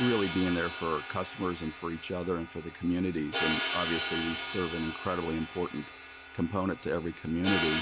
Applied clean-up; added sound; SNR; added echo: none; Crash cymbal; 5 dB; none.